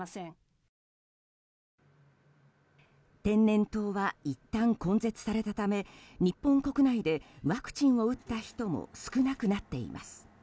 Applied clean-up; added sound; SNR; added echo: none; none; none; none.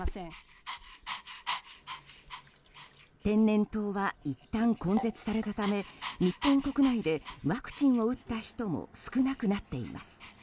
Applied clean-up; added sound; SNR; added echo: none; Sink (filling or washing) + Dog; 12 dB; none.